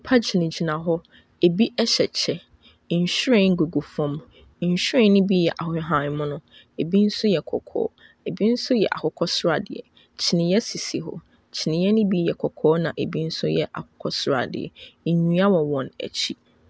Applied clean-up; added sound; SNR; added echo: none; none; none; none.